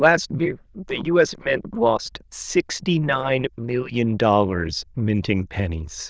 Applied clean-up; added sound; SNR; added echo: neural diffusion model UNIVERSE++.